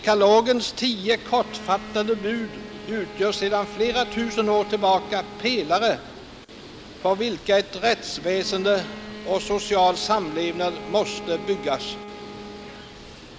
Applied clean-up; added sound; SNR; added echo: none; Bowed string instrument + Bird; 13 dB; none.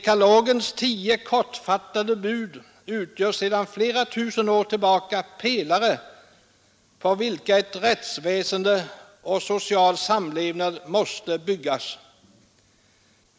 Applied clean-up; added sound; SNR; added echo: none; none; none; none.